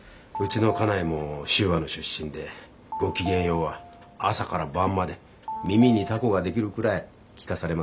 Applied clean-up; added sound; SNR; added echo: none; Telephone; 13 dB; none.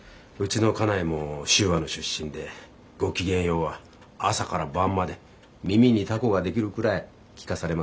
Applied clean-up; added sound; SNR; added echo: none; none; none; none.